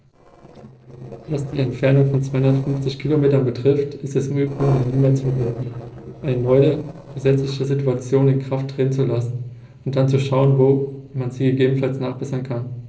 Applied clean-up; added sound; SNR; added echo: neural separator model SepFormer DNS4.